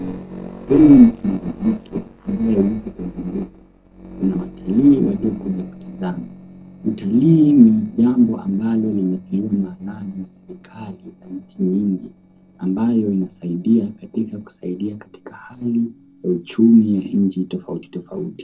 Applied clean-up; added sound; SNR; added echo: neural separator model SepFormer DNS4.